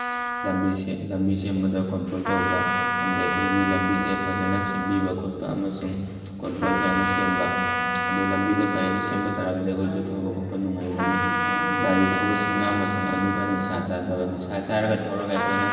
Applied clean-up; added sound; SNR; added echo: none; Trumpet; 2 dB; reverberation time 2.7 s.